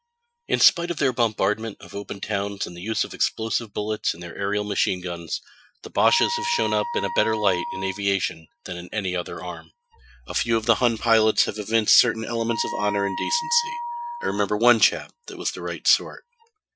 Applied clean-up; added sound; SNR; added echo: classical method Wiener filter.